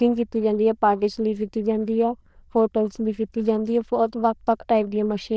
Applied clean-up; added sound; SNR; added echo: neural diffusion model UNIVERSE++.